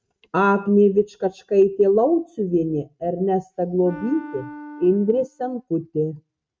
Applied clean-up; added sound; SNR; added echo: neural mask model RNNoise.